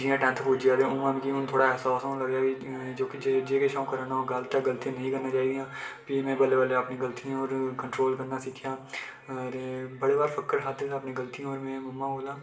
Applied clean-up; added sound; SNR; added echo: none; none; none; reverberation time 0.7 s.